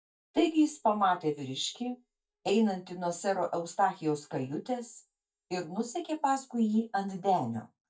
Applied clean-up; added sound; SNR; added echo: neural mask model DeepFilterNet 3.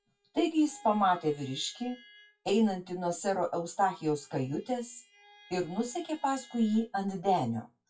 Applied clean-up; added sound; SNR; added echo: classical method WPE with log-MMSE.